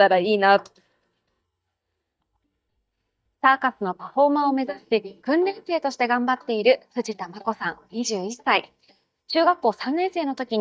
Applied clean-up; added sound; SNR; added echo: neural mask model DeepFilterNet 3.